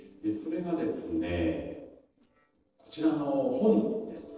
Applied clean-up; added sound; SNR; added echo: neural separator model SepFormer DNS4.